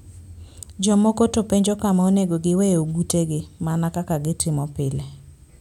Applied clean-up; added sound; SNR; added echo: none; none; none; none.